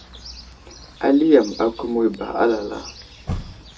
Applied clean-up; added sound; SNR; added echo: none; Chirp, tweet; 15 dB; reverberation time 0.2 s.